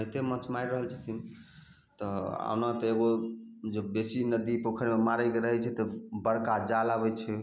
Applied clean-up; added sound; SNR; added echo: none; none; none; none.